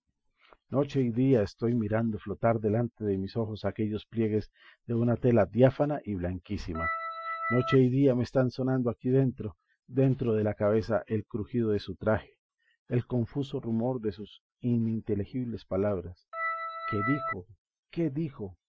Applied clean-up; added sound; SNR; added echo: classical method Wiener filter.